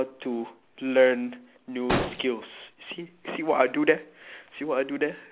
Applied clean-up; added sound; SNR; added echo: none; Explosion; 4 dB; none.